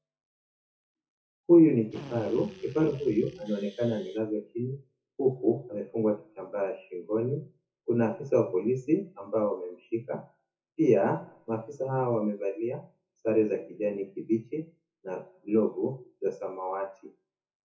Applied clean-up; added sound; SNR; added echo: classical method WPE with log-MMSE.